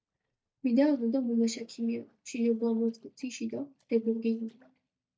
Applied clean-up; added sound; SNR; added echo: neural mask model DeepFilterNet 3.